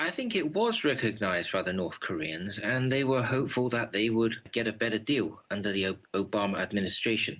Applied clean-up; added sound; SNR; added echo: none; none; none; none.